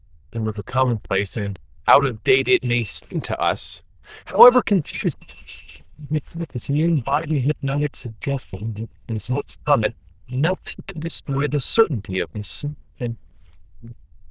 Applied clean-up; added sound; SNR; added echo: neural diffusion model UNIVERSE++.